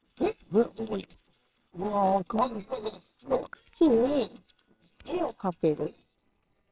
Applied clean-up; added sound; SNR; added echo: neural separator model SepFormer WHAMR!.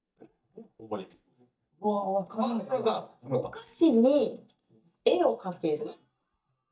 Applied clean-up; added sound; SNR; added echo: neural mask model DeepFilterNet 3.